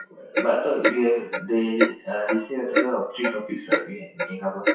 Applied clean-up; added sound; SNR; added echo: classical method WPE with log-MMSE.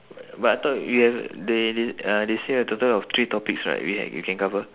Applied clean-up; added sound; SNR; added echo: none; none; none; none.